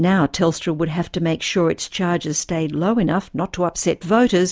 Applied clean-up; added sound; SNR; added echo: none; none; none; none.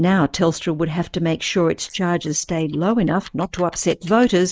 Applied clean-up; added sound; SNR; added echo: neural mask model Resemble Enhance denoiser.